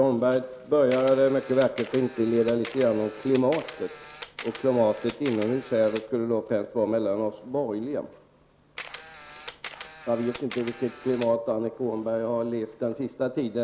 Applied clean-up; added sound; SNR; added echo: none; Camera; 14 dB; none.